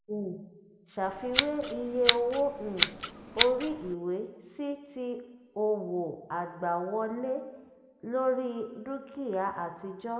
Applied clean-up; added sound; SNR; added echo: none; Scissors; -1 dB; reverberation time 1.3 s.